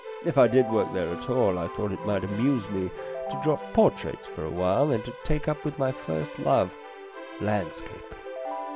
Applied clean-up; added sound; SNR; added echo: none; Keyboard (musical); 11 dB; none.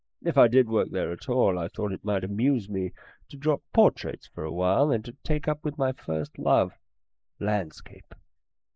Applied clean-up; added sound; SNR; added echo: neural mask model Resemble Enhance denoiser.